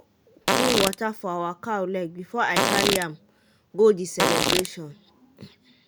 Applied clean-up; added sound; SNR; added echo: none; Fart; -2 dB; none.